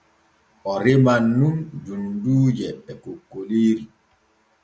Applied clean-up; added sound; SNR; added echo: none; none; none; none.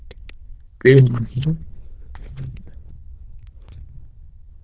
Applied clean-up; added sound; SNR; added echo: neural diffusion model UNIVERSE++.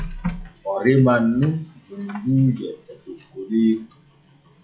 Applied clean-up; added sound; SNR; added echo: classical method log-MMSE.